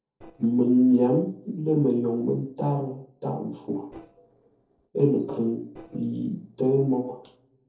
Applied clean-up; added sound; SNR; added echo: neural separator model SepFormer DNS4.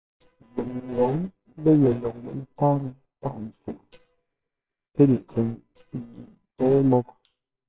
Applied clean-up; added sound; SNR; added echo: neural separator model SepFormer WHAMR!.